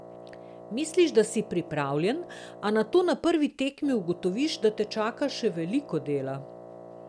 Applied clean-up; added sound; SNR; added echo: none; Wind instrument, woodwind instrument; 17 dB; none.